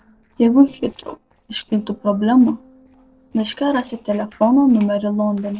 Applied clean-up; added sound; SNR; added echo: neural separator model SepFormer DNS4.